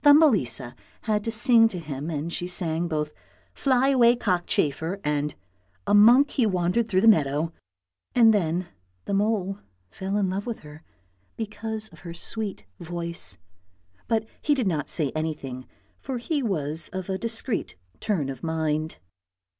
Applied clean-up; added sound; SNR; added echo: none; none; none; none.